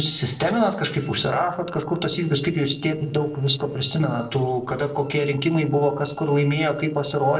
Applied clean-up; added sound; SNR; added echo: neural separator model SepFormer DNS4.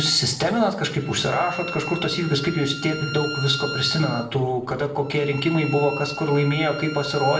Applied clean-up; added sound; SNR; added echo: none; Bowed string instrument; 11 dB; reverberation time 0.6 s.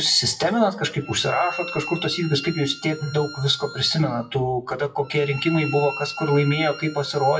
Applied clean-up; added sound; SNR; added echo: classical method WPE with log-MMSE.